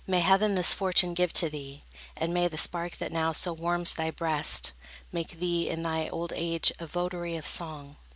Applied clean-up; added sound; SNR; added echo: none; none; none; none.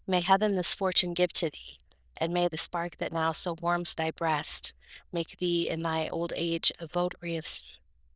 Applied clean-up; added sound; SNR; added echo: neural diffusion model UNIVERSE++.